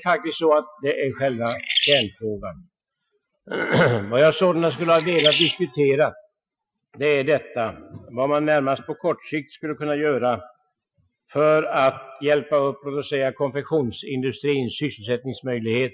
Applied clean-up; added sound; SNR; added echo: classical method Wiener filter.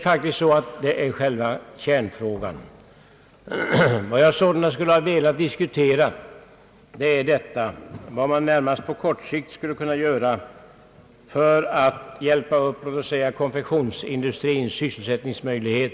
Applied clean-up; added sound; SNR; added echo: none; none; none; none.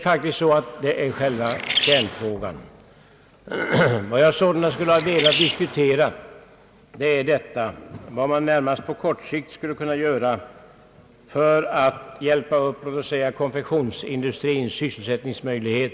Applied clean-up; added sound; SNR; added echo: none; Bird; 3 dB; none.